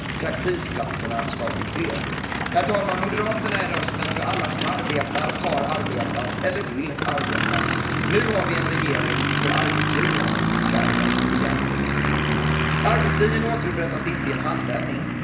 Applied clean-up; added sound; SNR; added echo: none; Aircraft; -4 dB; reverberation time 1.3 s.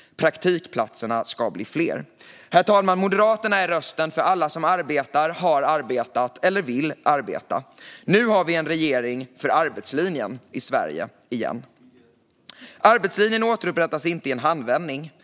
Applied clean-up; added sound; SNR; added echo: none; none; none; none.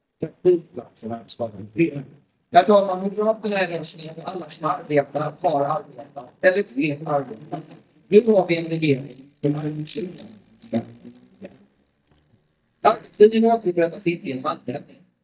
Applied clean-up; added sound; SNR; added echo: neural mask model DeepFilterNet 3.